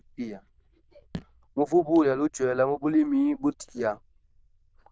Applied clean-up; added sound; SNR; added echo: neural diffusion model UNIVERSE++.